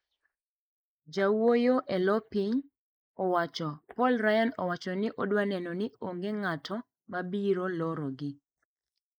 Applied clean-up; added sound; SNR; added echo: neural mask model Resemble Enhance denoiser.